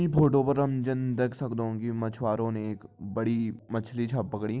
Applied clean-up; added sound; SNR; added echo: none; none; none; none.